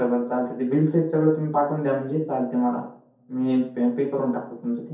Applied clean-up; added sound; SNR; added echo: none; none; none; reverberation time 0.6 s.